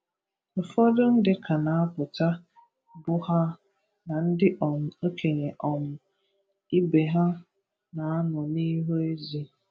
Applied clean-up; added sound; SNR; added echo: none; none; none; none.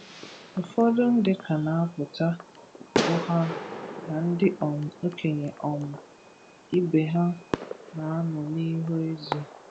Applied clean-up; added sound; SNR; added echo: none; Fireworks; 9 dB; none.